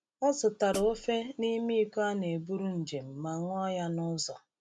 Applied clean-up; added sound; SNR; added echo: none; Hi-hat; 10 dB; none.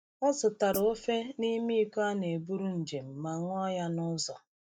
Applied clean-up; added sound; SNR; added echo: neural mask model DeepFilterNet 3.